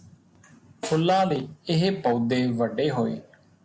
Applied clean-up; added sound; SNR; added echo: none; Snare drum; 17 dB; none.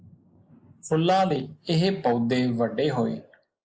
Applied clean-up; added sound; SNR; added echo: neural mask model Resemble Enhance denoiser.